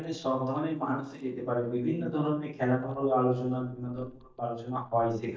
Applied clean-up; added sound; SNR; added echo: neural mask model DeepFilterNet 3.